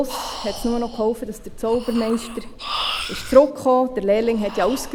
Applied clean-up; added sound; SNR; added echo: none; Breathing; 10 dB; none.